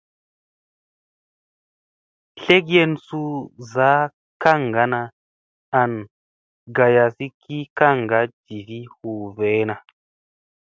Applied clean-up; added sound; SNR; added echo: none; none; none; none.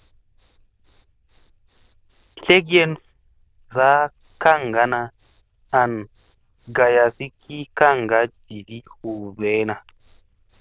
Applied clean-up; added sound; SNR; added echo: neural diffusion model UNIVERSE++.